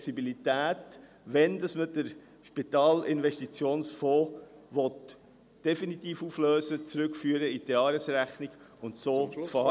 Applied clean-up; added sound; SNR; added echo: none; none; none; none.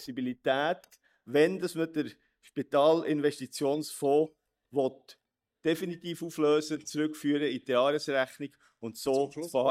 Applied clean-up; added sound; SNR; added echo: neural mask model DeepFilterNet 3.